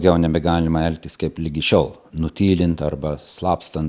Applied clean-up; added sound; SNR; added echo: none; none; none; none.